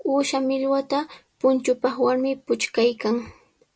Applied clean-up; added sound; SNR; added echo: none; none; none; none.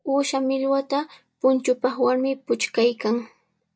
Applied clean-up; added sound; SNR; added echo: neural mask model DeepFilterNet 3.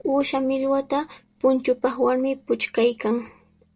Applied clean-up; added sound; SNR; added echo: neural separator model SepFormer DNS4.